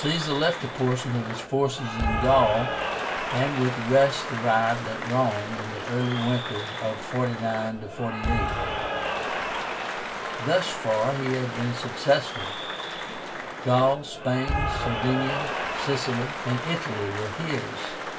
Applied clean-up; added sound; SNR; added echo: none; Applause / Cheering; 4 dB; reverberation time 0.2 s.